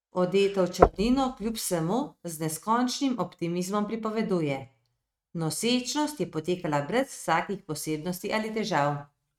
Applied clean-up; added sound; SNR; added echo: neural mask model RNNoise.